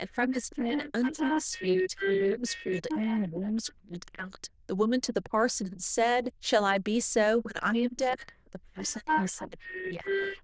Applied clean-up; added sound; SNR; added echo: neural diffusion model UNIVERSE++.